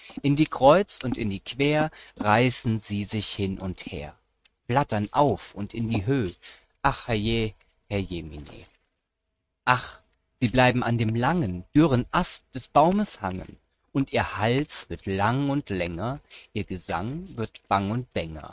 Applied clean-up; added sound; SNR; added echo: neural mask model RNNoise.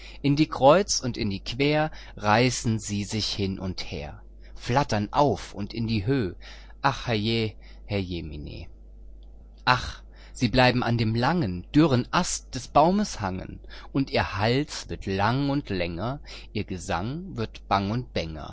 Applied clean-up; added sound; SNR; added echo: none; none; none; none.